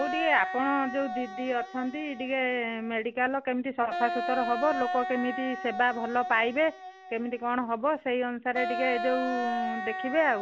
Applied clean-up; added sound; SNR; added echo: none; Wind instrument, woodwind instrument; 6 dB; none.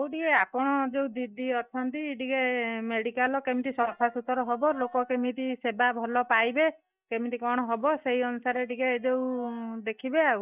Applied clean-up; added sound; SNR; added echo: neural mask model DeepFilterNet 3.